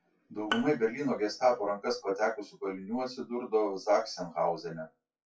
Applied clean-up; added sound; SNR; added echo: classical method WPE with log-MMSE.